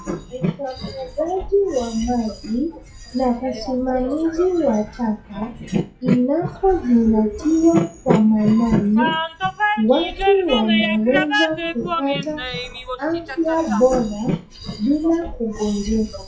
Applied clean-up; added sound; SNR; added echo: classical method WPE with log-MMSE.